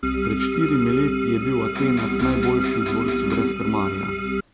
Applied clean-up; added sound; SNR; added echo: none; Organ + Electric guitar; 0 dB; none.